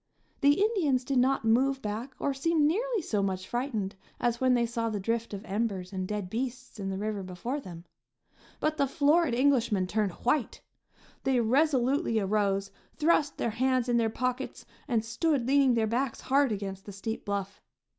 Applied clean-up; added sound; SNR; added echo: none; none; none; none.